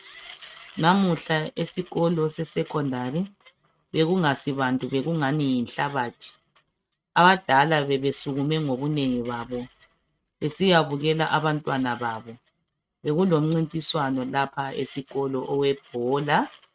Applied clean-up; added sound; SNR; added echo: neural mask model RNNoise.